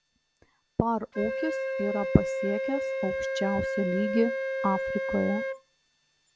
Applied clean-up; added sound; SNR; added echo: none; Wind instrument, woodwind instrument; 2 dB; none.